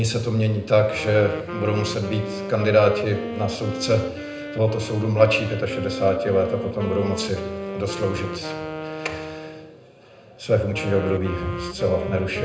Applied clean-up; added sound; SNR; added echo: none; Wind instrument, woodwind instrument; 9 dB; reverberation time 0.7 s.